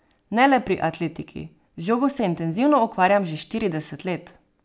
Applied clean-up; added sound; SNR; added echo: none; none; none; none.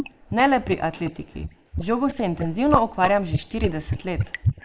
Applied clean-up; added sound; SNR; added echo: neural mask model Resemble Enhance denoiser.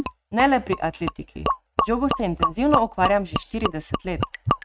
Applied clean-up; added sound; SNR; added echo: neural mask model RNNoise.